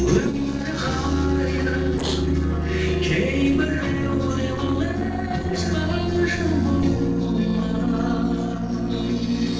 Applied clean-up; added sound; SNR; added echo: neural separator model SepFormer DNS4.